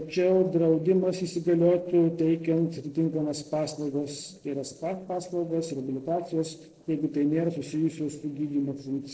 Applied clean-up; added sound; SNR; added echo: neural separator model SepFormer DNS4.